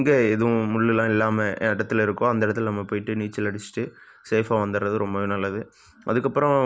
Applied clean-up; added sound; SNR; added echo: none; none; none; none.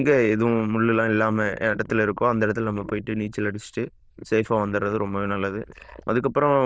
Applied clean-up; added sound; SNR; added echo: neural diffusion model UNIVERSE++.